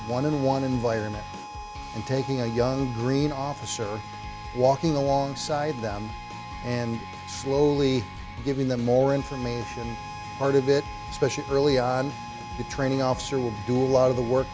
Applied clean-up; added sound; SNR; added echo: none; Harmonica; 14 dB; none.